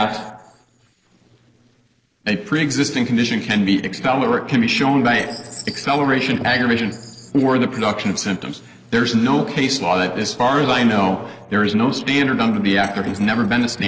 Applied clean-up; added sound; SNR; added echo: neural separator model SepFormer DNS4.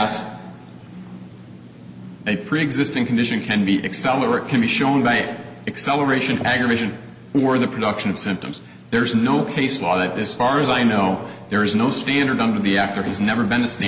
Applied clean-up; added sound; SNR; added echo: none; Chime; 4 dB; none.